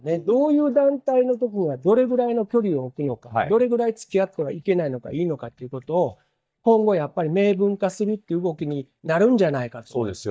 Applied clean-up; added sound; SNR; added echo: neural mask model DeepFilterNet 3.